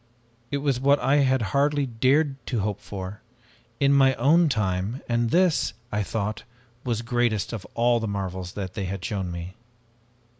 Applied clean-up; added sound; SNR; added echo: none; none; none; none.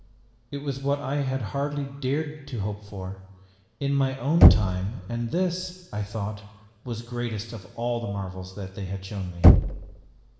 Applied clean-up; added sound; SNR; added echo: none; Knock; -2 dB; reverberation time 1.1 s.